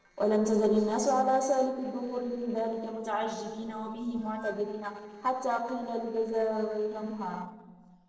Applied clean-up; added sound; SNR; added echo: neural separator model SepFormer DNS4.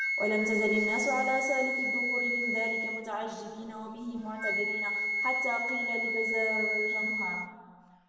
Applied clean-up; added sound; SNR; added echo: none; Wind instrument, woodwind instrument; -2 dB; reverberation time 1.5 s.